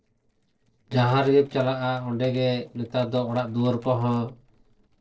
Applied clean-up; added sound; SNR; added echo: neural separator model SepFormer DNS4.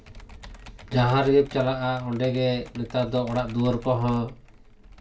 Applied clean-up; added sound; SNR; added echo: none; Computer keyboard; 18 dB; reverberation time 0.2 s.